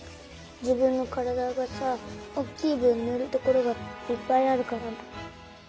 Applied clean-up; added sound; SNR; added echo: none; none; none; none.